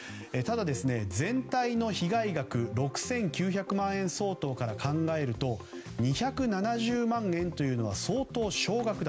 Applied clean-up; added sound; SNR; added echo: none; none; none; none.